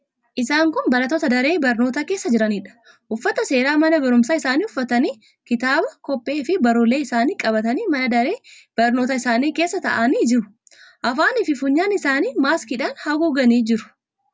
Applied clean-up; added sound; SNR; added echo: none; none; none; none.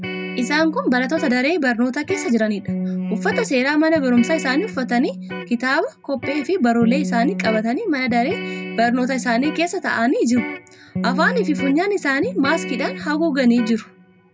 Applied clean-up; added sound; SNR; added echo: none; Electric guitar; 9 dB; none.